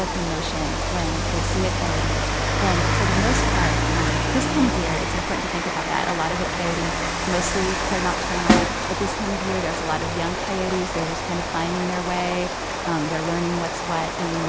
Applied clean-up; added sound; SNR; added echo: none; Snare drum + Rain; -4 dB; none.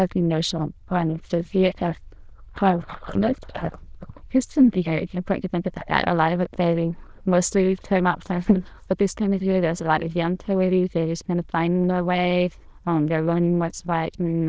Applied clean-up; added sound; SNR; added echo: neural diffusion model UNIVERSE++.